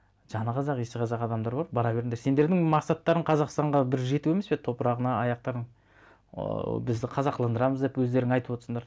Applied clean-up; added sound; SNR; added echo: none; none; none; none.